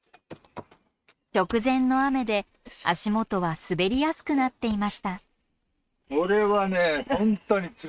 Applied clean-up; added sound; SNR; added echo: neural mask model RNNoise.